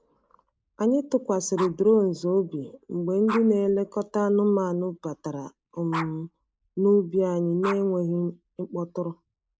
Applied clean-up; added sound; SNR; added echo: neural mask model Resemble Enhance denoiser.